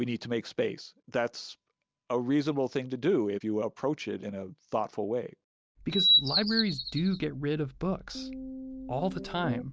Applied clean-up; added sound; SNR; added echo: none; Bird vocalization, bird call, bird song; -4 dB; none.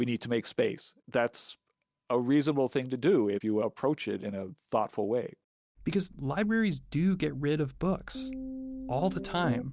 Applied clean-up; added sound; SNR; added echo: none; none; none; none.